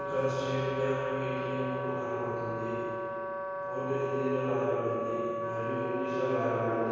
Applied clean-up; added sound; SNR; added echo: none; Wind instrument, woodwind instrument; 2 dB; reverberation time 2.2 s.